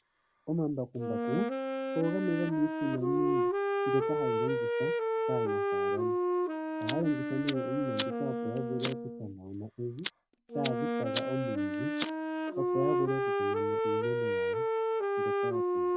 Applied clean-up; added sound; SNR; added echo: none; Wind instrument, woodwind instrument + Fire; -4 dB; none.